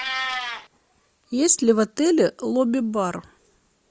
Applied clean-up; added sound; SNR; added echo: none; Meow; 12 dB; none.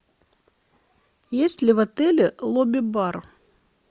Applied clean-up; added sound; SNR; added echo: none; none; none; none.